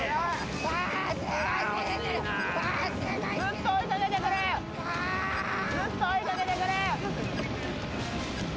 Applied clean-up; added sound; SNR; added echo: none; Trumpet; 15 dB; none.